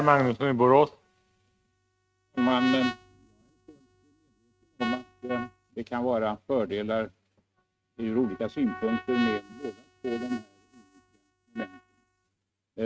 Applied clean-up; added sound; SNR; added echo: neural mask model RNNoise.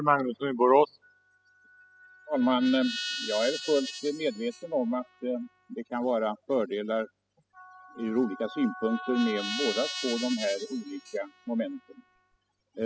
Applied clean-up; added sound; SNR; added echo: classical method spectral subtraction.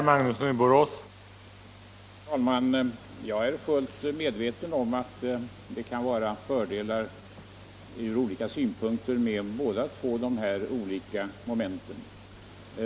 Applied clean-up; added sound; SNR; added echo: none; none; none; none.